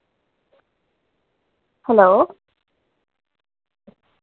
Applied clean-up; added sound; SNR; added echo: none; none; none; none.